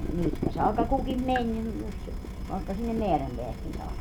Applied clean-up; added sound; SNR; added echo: none; Drip / Water tap, faucet; 3 dB; none.